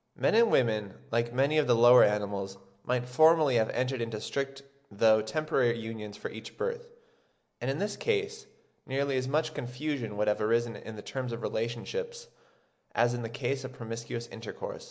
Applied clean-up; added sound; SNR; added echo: none; none; none; none.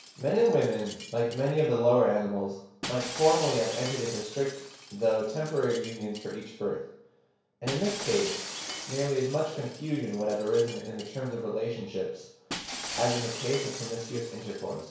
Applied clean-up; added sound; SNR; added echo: none; Shatter; 11 dB; reverberation time 0.6 s.